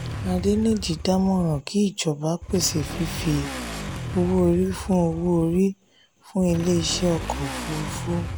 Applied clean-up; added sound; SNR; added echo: none; Motorcycle / Accelerating, revving, vroom; 9 dB; none.